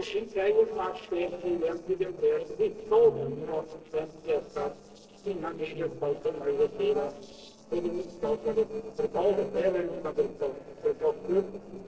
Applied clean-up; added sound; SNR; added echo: neural separator model SepFormer DNS4.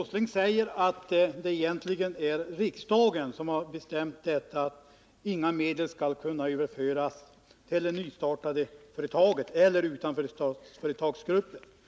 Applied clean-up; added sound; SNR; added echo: none; none; none; none.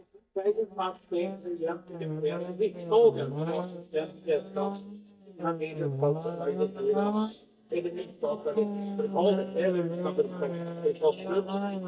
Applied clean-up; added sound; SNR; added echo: neural mask model DeepFilterNet 3.